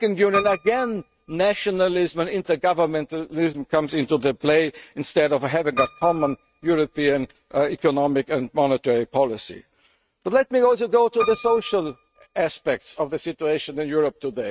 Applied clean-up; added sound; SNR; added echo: neural mask model RNNoise.